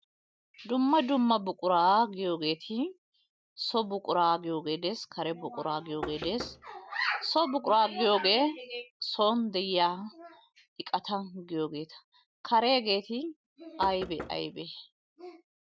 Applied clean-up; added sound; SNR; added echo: none; Knock; 13 dB; none.